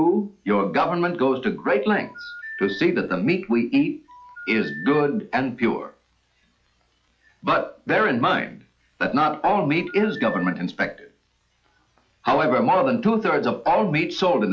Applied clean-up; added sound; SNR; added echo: classical method log-MMSE.